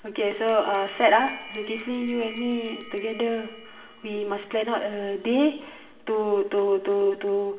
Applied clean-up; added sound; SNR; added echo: none; Bell; 19 dB; reverberation time 0.9 s.